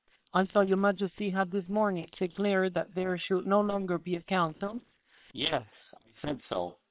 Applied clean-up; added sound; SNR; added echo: neural separator model SepFormer WHAM!.